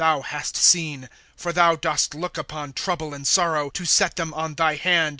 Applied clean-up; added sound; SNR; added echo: none; none; none; none.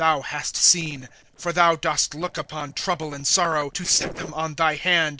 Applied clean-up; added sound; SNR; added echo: neural separator model SepFormer DNS4.